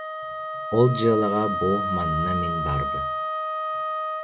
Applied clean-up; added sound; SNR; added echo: none; Wind instrument, woodwind instrument; 2 dB; none.